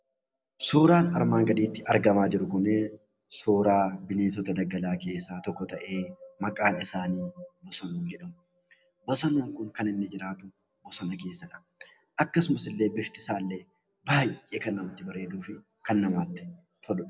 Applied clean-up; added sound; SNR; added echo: none; none; none; none.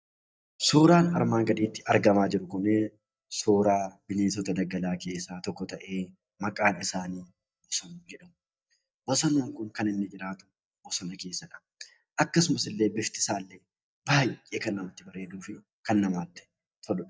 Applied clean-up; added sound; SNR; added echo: neural mask model DeepFilterNet 3.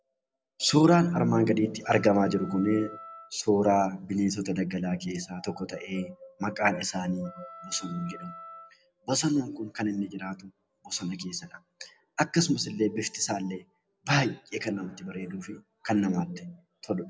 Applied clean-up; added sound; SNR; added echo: none; Wind instrument, woodwind instrument; 18 dB; none.